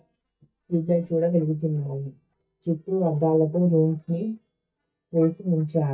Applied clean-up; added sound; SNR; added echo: neural mask model DeepFilterNet 3.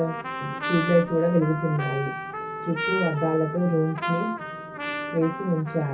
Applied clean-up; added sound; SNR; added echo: none; Trumpet; 6 dB; reverberation time 0.3 s.